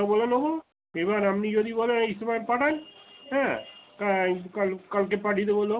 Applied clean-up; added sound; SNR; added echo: none; none; none; none.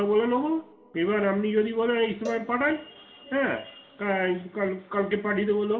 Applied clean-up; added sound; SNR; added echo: none; Cowbell; 19 dB; reverberation time 2.0 s.